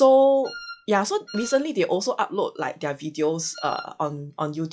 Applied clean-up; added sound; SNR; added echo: classical method log-MMSE.